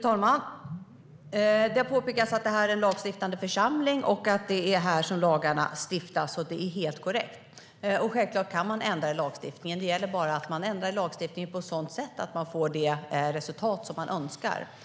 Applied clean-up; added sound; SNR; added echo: none; none; none; none.